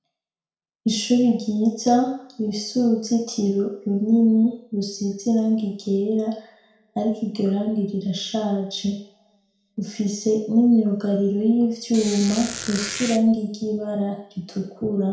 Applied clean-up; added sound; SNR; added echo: none; Squeak; 9 dB; reverberation time 0.6 s.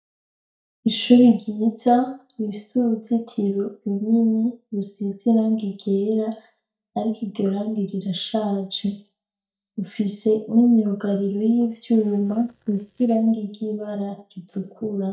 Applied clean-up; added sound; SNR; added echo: neural mask model DeepFilterNet 3.